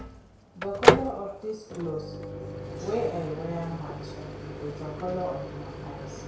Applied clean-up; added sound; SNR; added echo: none; Microwave oven; -5 dB; reverberation time 0.6 s.